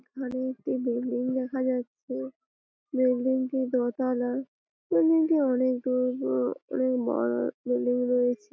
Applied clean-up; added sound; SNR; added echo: none; none; none; none.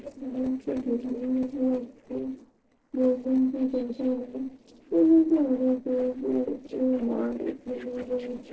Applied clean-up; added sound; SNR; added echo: neural separator model SepFormer DNS4.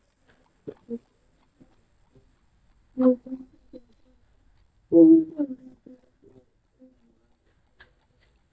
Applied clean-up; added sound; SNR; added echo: neural mask model DeepFilterNet 3.